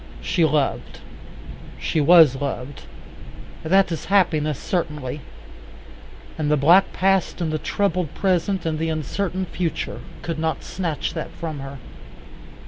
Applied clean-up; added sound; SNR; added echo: none; Thunderstorm; 16 dB; none.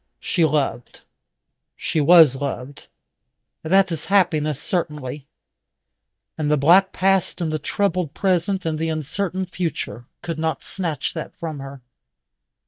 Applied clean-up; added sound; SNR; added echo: neural mask model DeepFilterNet 3.